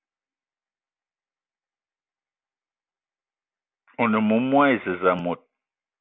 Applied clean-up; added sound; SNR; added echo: none; none; none; none.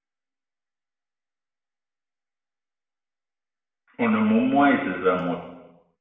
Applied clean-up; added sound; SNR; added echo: none; none; none; reverberation time 0.9 s.